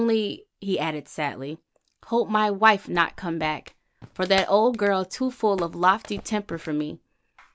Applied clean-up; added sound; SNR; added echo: none; Clapping; 19 dB; none.